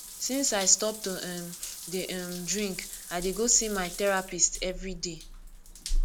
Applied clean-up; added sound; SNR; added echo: none; Drip / Trickle, dribble / Bathtub (filling or washing) / Water tap, faucet; 6 dB; none.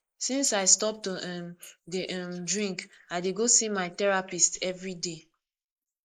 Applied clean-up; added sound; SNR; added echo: neural mask model Resemble Enhance denoiser.